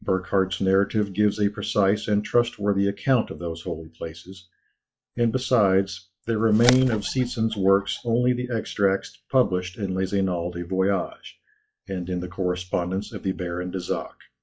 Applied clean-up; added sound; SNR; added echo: classical method log-MMSE.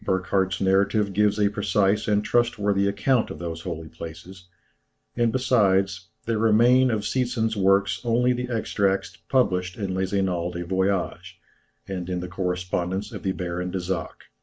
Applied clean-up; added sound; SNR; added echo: none; none; none; none.